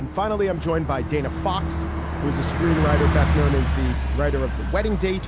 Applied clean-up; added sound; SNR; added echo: none; Bus; -2 dB; none.